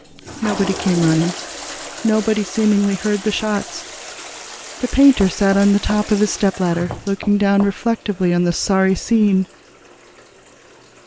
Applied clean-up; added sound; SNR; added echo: none; Knock + Toilet flush; 14 dB; none.